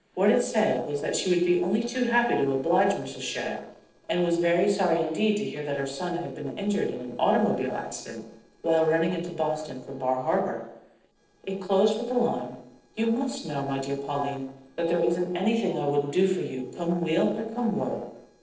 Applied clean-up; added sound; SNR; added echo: neural separator model SepFormer DNS4.